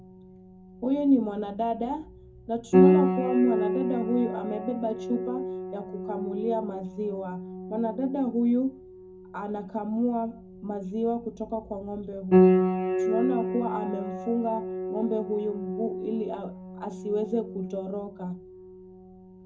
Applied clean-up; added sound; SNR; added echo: none; Piano; -1 dB; reverberation time 0.3 s.